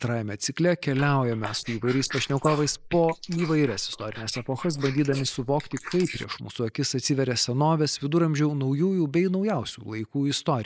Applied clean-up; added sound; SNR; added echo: neural mask model Resemble Enhance denoiser.